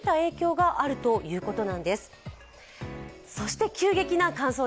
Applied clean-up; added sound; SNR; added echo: none; none; none; none.